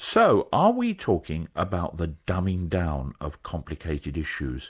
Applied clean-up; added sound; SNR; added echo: none; none; none; none.